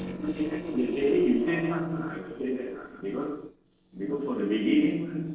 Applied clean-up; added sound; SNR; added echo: neural separator model SepFormer DNS4.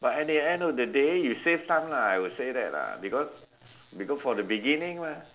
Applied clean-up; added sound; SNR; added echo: none; none; none; none.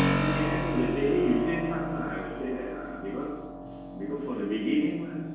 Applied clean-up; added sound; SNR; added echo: none; Keyboard (musical); 3 dB; reverberation time 1.2 s.